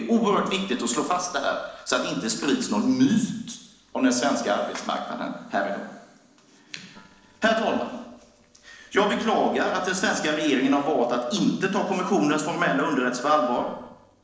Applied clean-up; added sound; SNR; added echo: neural separator model SepFormer DNS4.